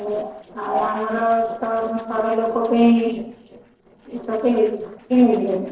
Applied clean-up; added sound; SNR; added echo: neural separator model SepFormer DNS4.